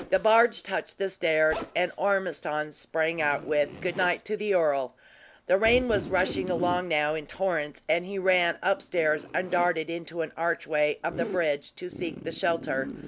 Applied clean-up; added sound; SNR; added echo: none; Zipper (clothing); 14 dB; none.